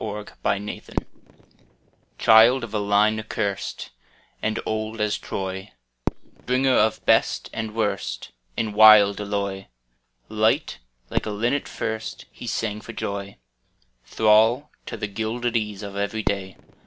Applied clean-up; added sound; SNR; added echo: none; Fireworks; 14 dB; none.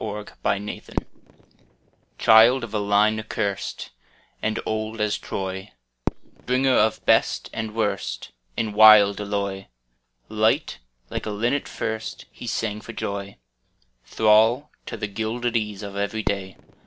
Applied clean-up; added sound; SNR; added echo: neural separator model SepFormer DNS4.